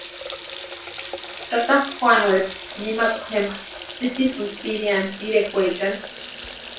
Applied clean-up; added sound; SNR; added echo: none; Water tap, faucet; 12 dB; reverberation time 0.3 s.